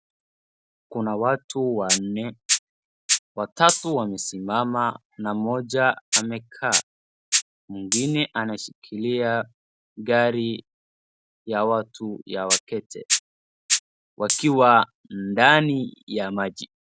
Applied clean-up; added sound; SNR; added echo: none; Rattle (instrument); 4 dB; none.